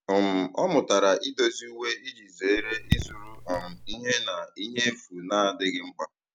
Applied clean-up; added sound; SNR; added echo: none; Raindrop / Drip; 4 dB; none.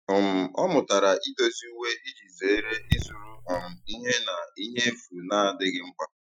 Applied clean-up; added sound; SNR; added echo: classical method Wiener filter.